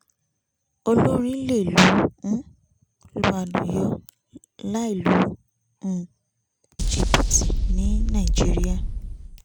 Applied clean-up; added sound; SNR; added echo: none; Boom; -2 dB; none.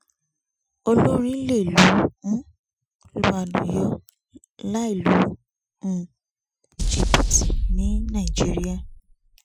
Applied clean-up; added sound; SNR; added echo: classical method Wiener filter.